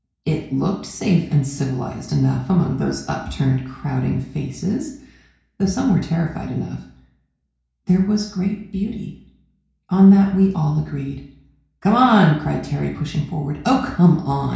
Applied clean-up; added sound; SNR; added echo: none; none; none; reverberation time 0.6 s.